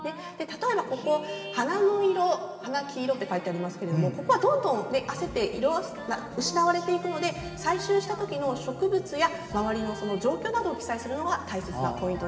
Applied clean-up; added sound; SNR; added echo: none; none; none; reverberation time 2.8 s.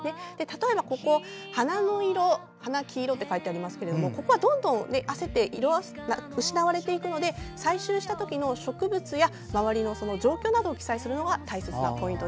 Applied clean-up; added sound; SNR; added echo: none; none; none; none.